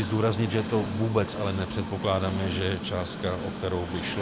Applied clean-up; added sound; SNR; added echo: none; Train; 6 dB; none.